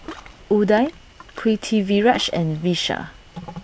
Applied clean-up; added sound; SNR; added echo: none; Ocean; 19 dB; none.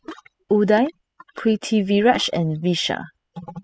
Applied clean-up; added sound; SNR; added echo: classical method spectral subtraction.